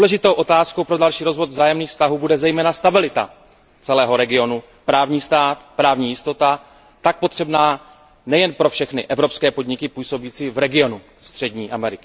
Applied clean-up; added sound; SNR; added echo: none; none; none; none.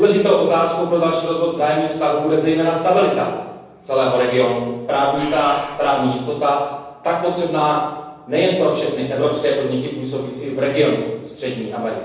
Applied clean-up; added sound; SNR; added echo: none; Breathing; 17 dB; reverberation time 1.1 s.